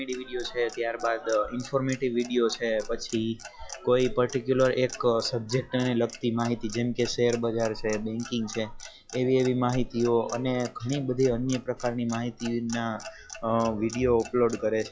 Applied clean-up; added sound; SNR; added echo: classical method log-MMSE.